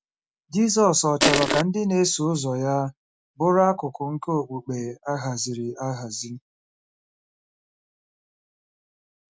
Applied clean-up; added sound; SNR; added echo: none; Crushing; -5 dB; none.